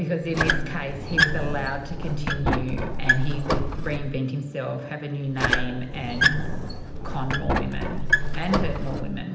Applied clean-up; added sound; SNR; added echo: none; Squeak; -4 dB; reverberation time 0.8 s.